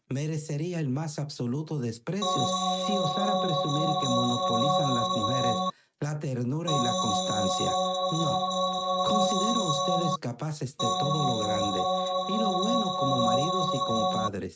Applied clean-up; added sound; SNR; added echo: neural mask model RNNoise.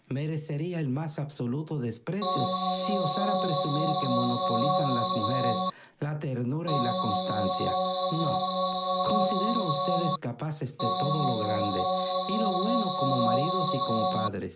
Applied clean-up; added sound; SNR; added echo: none; Organ; -5 dB; none.